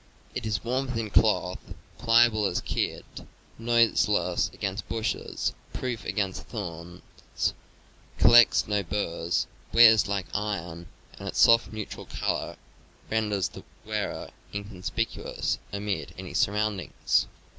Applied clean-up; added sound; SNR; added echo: none; none; none; none.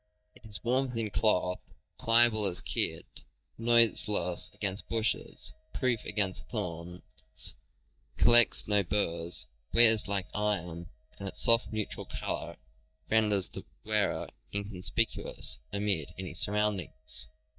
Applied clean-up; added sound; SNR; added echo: neural mask model DeepFilterNet 3.